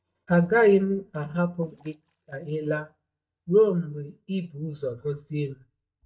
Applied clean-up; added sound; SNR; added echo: neural mask model DeepFilterNet 3.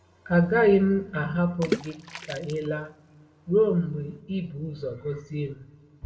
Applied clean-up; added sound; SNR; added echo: none; Water / Splash, splatter; 11 dB; reverberation time 0.5 s.